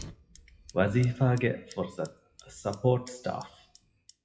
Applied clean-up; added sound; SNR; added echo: classical method WPE with log-MMSE.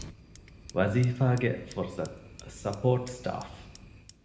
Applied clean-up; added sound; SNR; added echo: none; Fire; 18 dB; reverberation time 0.8 s.